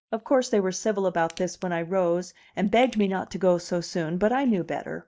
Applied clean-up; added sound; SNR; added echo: neural mask model DeepFilterNet 3.